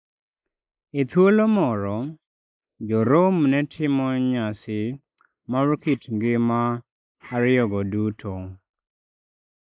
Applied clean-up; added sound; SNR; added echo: neural mask model Resemble Enhance denoiser.